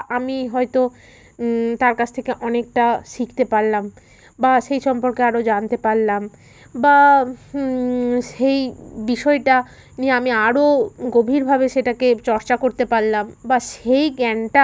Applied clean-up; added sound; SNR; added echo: none; none; none; none.